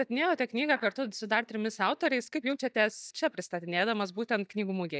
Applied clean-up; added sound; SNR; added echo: neural mask model DeepFilterNet 3.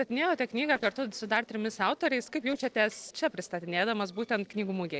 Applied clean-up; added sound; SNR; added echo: neural separator model SepFormer DNS4.